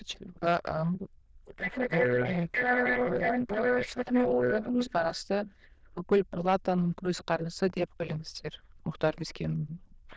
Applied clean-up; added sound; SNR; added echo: neural diffusion model UNIVERSE++.